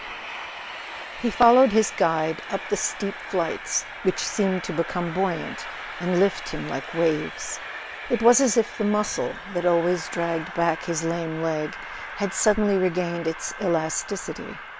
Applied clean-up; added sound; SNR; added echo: none; Train; 12 dB; none.